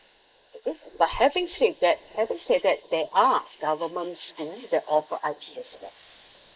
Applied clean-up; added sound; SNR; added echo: neural mask model Resemble Enhance denoiser.